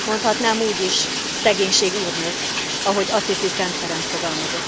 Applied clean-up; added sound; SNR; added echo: none; Bathtub (filling or washing); 2 dB; none.